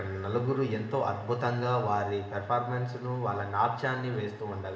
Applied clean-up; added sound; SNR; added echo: none; none; none; reverberation time 1.2 s.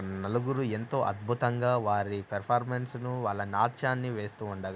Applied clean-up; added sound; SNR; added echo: none; none; none; none.